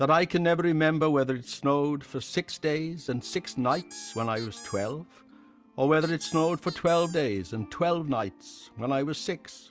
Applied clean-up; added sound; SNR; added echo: none; Squeak; 18 dB; none.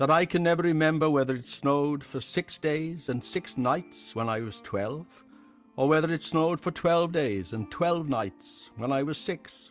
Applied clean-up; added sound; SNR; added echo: none; none; none; none.